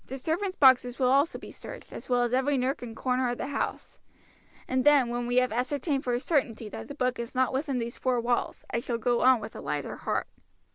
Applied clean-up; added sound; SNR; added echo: none; none; none; none.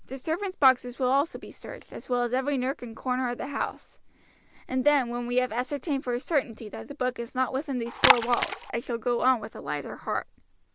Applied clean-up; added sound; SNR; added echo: none; Splash, splatter; -3 dB; none.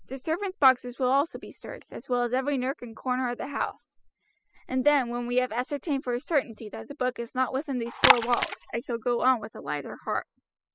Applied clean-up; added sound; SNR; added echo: classical method spectral subtraction.